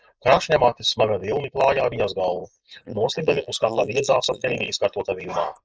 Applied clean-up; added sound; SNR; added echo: neural mask model Resemble Enhance denoiser.